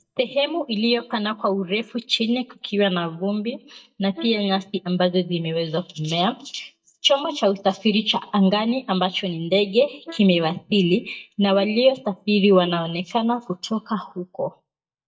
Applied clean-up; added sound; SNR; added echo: neural mask model DeepFilterNet 3.